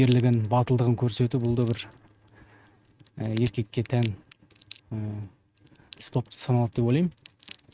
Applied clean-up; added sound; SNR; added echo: neural mask model RNNoise.